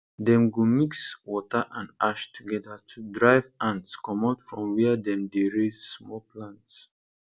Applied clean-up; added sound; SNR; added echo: none; none; none; none.